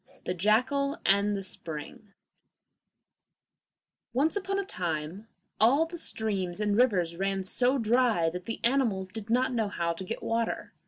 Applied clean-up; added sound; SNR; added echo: none; none; none; none.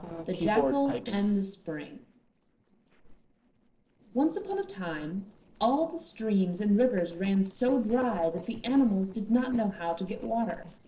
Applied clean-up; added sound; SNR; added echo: neural separator model SepFormer DNS4.